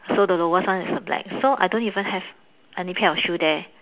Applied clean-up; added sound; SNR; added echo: none; none; none; none.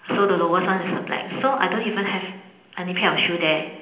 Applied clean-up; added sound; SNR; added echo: none; none; none; reverberation time 0.9 s.